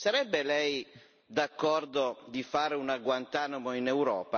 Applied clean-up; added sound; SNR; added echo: none; none; none; none.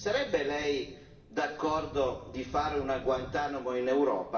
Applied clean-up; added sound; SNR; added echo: none; Thunder / Rain; 16 dB; reverberation time 0.8 s.